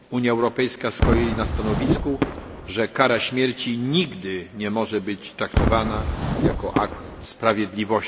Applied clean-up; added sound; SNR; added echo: none; Whoosh, swoosh, swish / Fireworks; 3 dB; none.